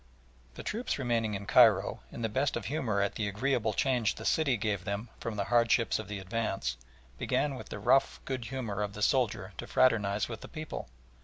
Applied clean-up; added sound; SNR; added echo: none; none; none; none.